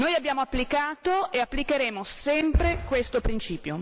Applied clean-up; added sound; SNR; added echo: none; Boom; 3 dB; none.